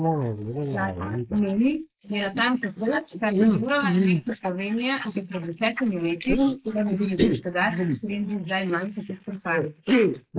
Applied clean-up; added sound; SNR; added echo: neural mask model Resemble Enhance denoiser.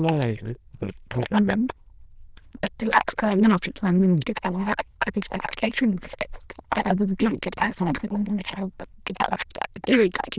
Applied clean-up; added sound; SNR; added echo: neural diffusion model UNIVERSE++.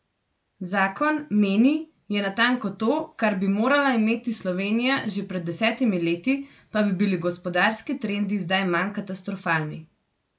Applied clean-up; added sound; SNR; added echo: none; none; none; none.